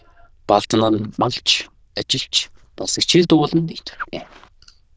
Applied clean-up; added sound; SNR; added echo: neural diffusion model UNIVERSE++.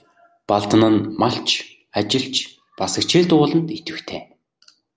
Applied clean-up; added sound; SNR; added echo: none; none; none; none.